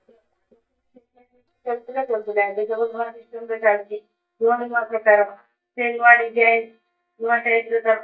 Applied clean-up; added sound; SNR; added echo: neural mask model DeepFilterNet 3.